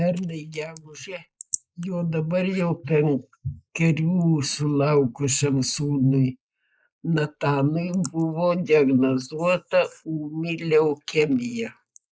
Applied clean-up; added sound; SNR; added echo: neural mask model Resemble Enhance denoiser.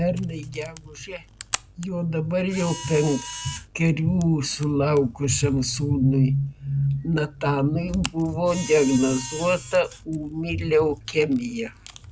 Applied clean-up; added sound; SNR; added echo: none; Camera; 16 dB; none.